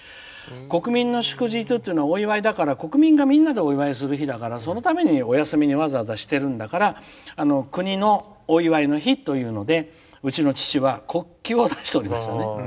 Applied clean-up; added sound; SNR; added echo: none; none; none; none.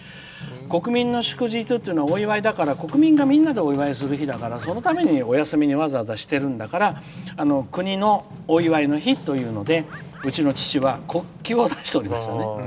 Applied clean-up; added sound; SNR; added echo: none; Bird + Run; 17 dB; none.